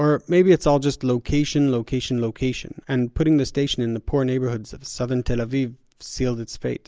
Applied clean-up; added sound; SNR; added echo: none; none; none; none.